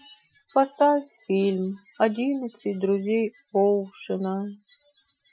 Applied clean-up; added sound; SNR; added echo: classical method Wiener filter.